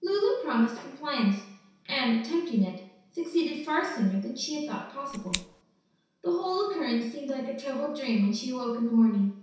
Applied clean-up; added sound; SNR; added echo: none; Scissors; 8 dB; reverberation time 0.7 s.